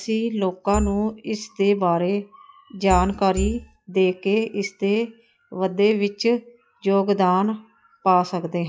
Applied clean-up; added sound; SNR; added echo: classical method log-MMSE.